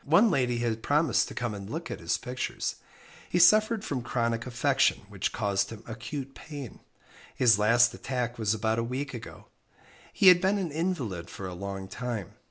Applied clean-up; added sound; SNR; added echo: none; none; none; none.